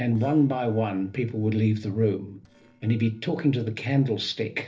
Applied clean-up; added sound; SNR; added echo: neural separator model SepFormer DNS4.